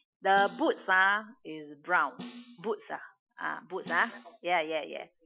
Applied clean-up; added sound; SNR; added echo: classical method Wiener filter.